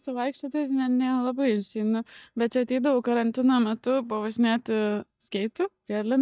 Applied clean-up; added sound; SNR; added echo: neural mask model DeepFilterNet 3.